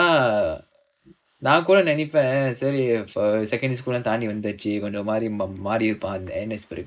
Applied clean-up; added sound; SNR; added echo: neural mask model Resemble Enhance denoiser.